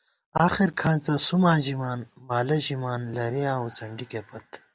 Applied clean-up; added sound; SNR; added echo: none; none; none; none.